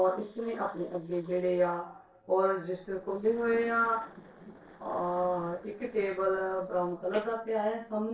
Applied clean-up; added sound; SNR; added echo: neural separator model SepFormer DNS4.